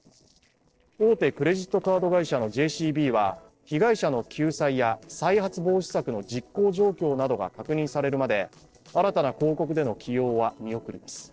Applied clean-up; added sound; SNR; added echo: neural separator model SepFormer DNS4.